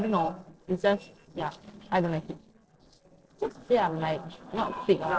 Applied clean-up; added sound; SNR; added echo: neural separator model SepFormer DNS4.